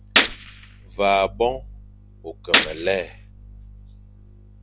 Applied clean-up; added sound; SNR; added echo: none; Gunshot, gunfire; 0 dB; none.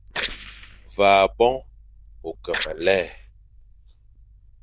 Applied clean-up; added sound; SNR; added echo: neural diffusion model UNIVERSE++.